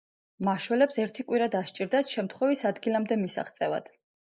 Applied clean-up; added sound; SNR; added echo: neural mask model Resemble Enhance denoiser.